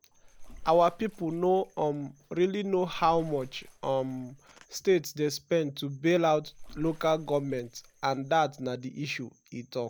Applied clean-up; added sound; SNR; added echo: none; Bathtub (filling or washing) / Water / Splash, splatter; 19 dB; none.